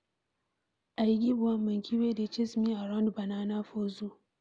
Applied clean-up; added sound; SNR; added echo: none; none; none; none.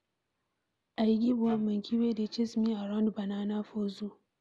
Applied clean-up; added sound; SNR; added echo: none; Wind instrument, woodwind instrument; 14 dB; none.